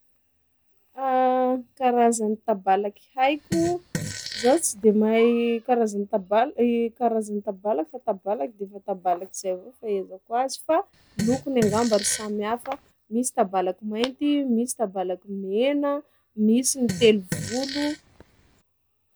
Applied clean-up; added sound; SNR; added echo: none; Fart; 10 dB; none.